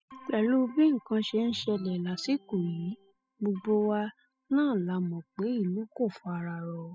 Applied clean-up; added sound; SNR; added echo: classical method spectral subtraction.